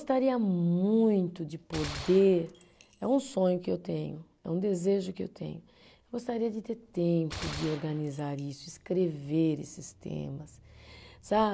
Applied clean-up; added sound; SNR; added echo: none; Gunshot, gunfire; 14 dB; none.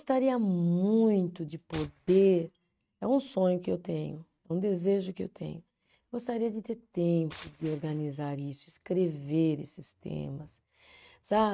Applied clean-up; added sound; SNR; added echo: neural mask model RNNoise.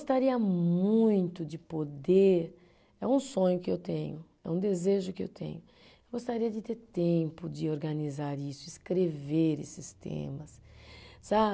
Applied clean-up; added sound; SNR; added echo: none; none; none; none.